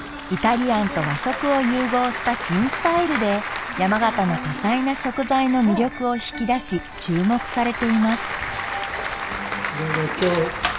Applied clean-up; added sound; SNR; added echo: none; Applause / Crowd; 8 dB; none.